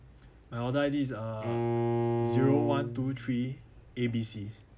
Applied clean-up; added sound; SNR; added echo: none; Bowed string instrument; -1 dB; none.